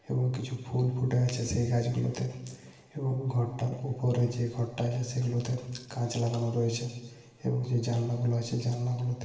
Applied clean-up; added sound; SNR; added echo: none; none; none; reverberation time 1.4 s.